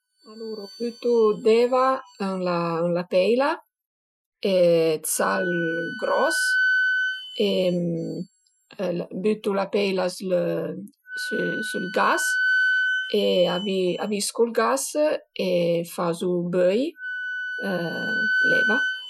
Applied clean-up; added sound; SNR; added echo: classical method Wiener filter.